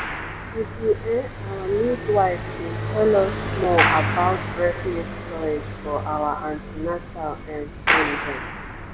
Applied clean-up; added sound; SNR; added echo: none; Car passing by + Clapping; 3 dB; none.